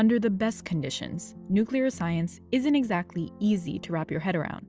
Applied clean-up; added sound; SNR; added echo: none; none; none; none.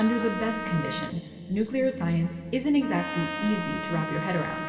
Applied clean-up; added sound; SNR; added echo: none; Trumpet; 8 dB; reverberation time 2.4 s.